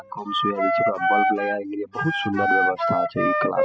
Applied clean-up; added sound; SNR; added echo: classical method spectral subtraction.